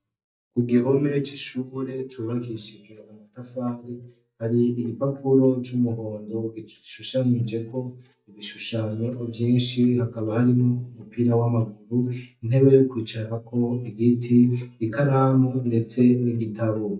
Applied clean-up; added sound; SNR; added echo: neural mask model DeepFilterNet 3.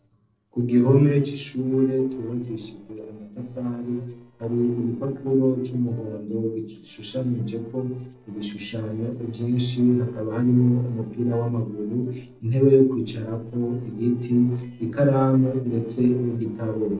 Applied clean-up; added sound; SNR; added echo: neural separator model SepFormer DNS4.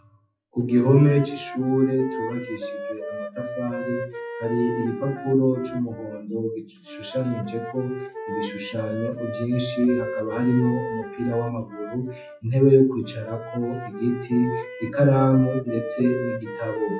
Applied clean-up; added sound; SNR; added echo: classical method WPE with log-MMSE.